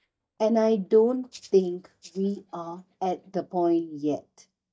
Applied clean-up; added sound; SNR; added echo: neural mask model DeepFilterNet 3.